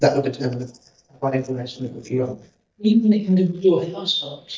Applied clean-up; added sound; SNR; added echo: neural mask model DeepFilterNet 3.